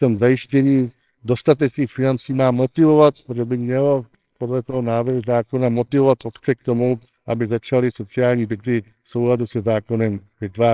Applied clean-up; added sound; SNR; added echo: neural separator model SepFormer WHAMR!.